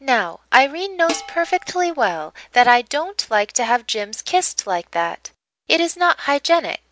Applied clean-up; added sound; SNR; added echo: none; Dishes, pots, and pans; 15 dB; none.